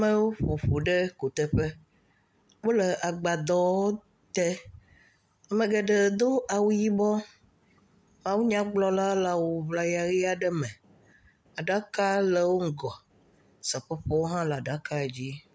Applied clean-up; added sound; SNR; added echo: none; none; none; none.